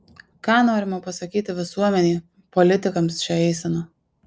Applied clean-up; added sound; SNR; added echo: none; none; none; none.